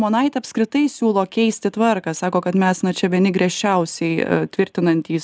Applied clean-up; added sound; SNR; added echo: none; none; none; none.